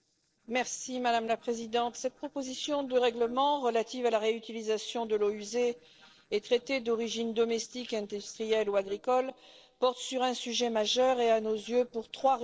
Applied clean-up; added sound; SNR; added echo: neural separator model SepFormer DNS4.